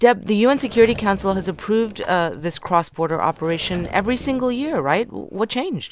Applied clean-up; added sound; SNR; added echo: none; Sliding door / Wood; 18 dB; none.